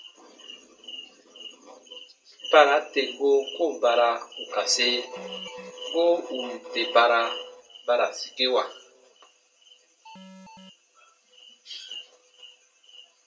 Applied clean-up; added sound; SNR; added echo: none; Alarm; 20 dB; reverberation time 0.2 s.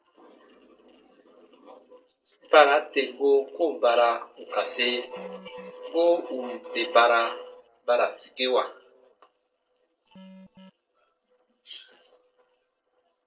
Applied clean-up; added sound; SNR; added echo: neural separator model SepFormer DNS4.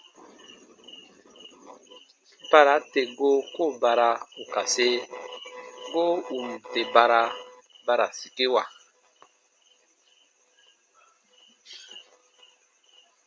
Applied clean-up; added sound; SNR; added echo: none; none; none; none.